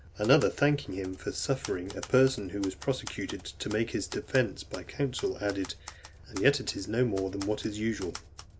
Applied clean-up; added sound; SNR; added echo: none; Typewriter; 18 dB; none.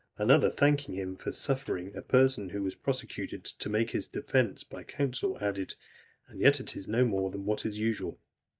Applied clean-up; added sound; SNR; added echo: neural mask model DeepFilterNet 3.